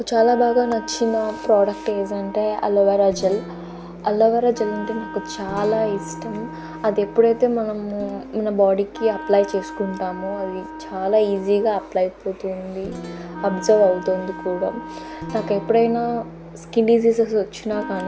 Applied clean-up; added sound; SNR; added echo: none; Guitar + Wind instrument, woodwind instrument; 13 dB; none.